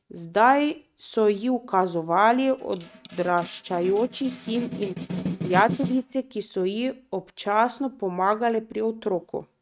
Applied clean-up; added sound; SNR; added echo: neural mask model RNNoise.